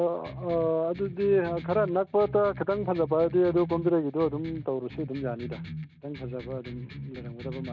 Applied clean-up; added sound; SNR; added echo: none; Electric guitar; 12 dB; none.